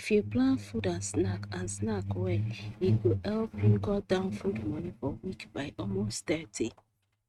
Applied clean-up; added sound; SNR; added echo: neural mask model RNNoise.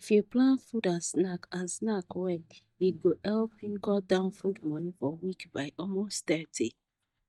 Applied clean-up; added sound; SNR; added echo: neural mask model DeepFilterNet 3.